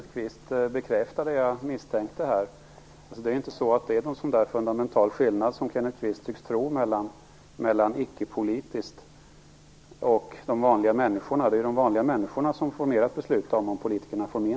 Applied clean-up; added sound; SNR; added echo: none; none; none; none.